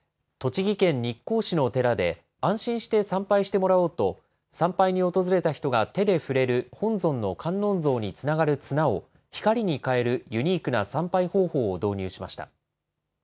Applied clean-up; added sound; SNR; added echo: none; none; none; none.